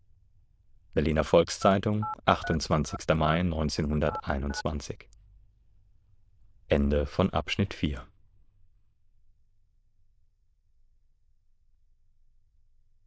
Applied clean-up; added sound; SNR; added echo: neural diffusion model UNIVERSE++.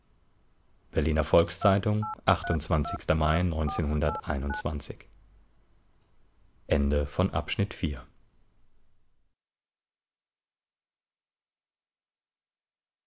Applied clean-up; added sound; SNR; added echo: none; Telephone; 9 dB; none.